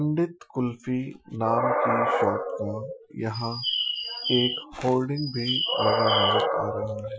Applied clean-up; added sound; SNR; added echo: classical method Wiener filter.